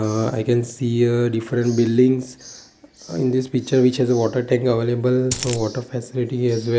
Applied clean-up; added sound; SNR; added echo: none; Coin (dropping); 6 dB; none.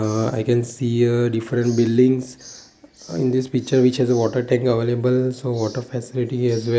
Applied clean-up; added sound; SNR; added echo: none; none; none; none.